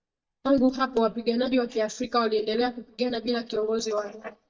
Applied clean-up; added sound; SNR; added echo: neural mask model DeepFilterNet 3.